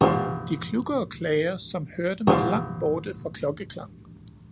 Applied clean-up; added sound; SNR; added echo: none; Piano; 0 dB; none.